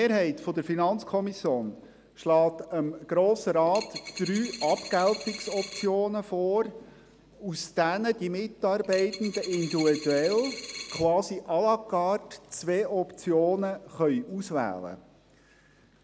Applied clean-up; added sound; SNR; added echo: none; Coin (dropping); 12 dB; none.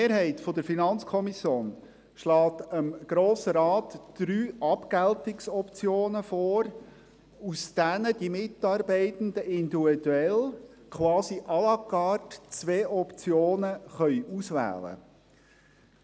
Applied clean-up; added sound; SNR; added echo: none; none; none; none.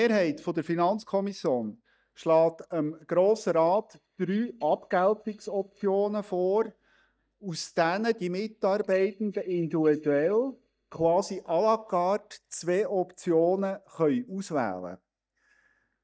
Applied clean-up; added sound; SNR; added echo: neural mask model DeepFilterNet 3.